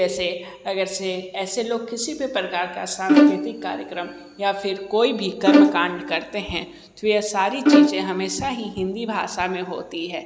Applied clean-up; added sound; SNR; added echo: none; Bowed string instrument; -5 dB; none.